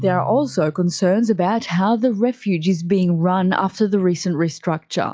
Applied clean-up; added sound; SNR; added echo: classical method log-MMSE.